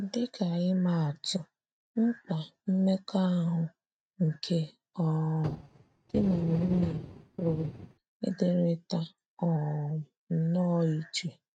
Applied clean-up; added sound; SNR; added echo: neural mask model RNNoise.